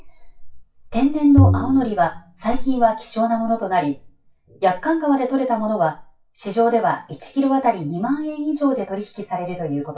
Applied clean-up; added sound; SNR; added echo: classical method WPE with log-MMSE.